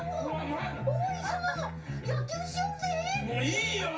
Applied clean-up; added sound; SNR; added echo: none; Train; 18 dB; reverberation time 0.2 s.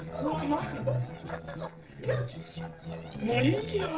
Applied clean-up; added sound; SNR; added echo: neural separator model SepFormer DNS4.